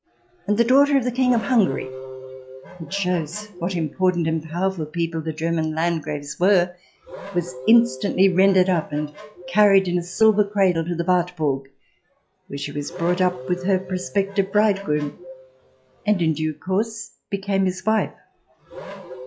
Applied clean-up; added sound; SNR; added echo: classical method log-MMSE.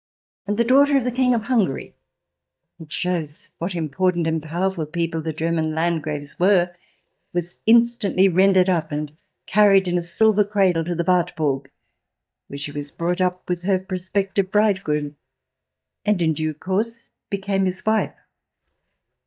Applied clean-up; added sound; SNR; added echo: neural mask model DeepFilterNet 3.